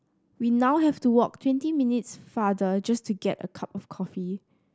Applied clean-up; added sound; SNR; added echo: none; none; none; none.